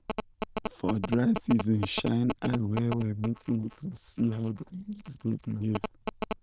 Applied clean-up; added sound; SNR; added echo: neural diffusion model UNIVERSE++.